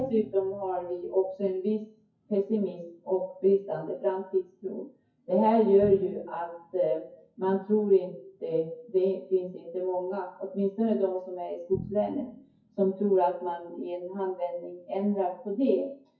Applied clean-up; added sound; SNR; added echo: classical method WPE with log-MMSE.